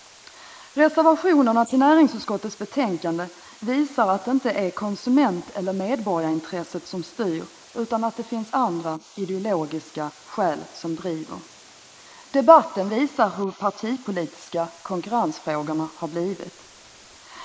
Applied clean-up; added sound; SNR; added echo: neural mask model Resemble Enhance denoiser.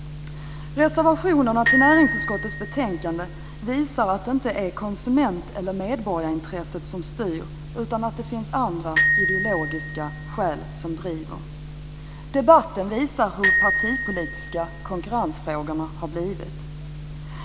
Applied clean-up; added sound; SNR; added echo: none; Glockenspiel; 2 dB; none.